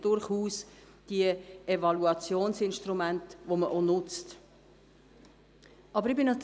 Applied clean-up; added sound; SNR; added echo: none; none; none; none.